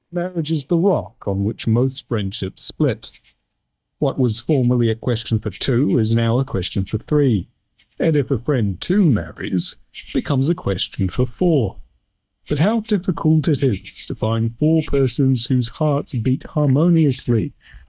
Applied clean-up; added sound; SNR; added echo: neural mask model DeepFilterNet 3.